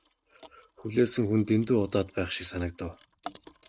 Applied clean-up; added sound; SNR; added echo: neural mask model RNNoise.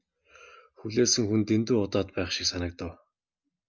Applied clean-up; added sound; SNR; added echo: none; none; none; none.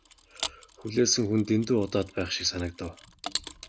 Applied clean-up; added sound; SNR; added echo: none; Mechanisms; 12 dB; none.